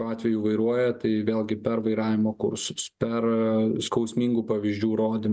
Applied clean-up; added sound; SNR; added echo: none; none; none; none.